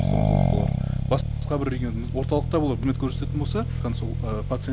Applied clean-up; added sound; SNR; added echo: none; Accelerating, revving, vroom; -3 dB; none.